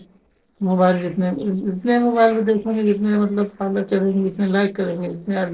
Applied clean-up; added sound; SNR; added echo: neural separator model SepFormer DNS4.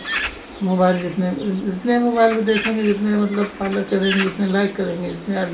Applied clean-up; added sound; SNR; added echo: none; Bird; 11 dB; reverberation time 0.3 s.